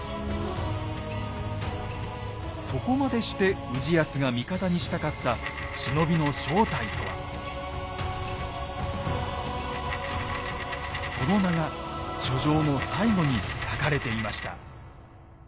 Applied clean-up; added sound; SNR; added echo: none; Coin (dropping); 10 dB; none.